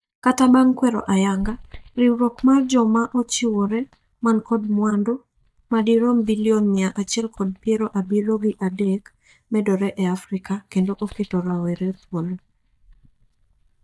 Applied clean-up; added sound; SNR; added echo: neural mask model DeepFilterNet 3.